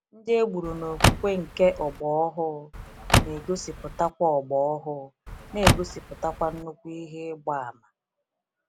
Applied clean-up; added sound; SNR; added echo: none; Car; -2 dB; none.